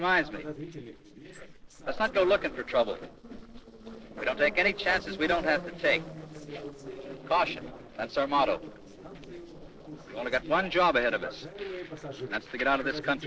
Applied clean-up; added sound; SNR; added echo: neural separator model SepFormer DNS4.